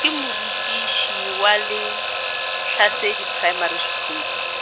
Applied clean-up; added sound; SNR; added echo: none; Alarm / Clock; 1 dB; none.